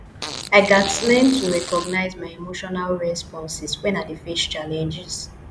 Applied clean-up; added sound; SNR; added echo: none; Fart; 10 dB; none.